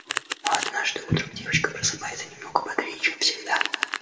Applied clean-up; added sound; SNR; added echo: none; Domestic sounds, home sounds; 7 dB; reverberation time 1.7 s.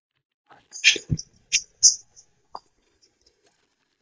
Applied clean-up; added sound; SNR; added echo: neural mask model DeepFilterNet 3.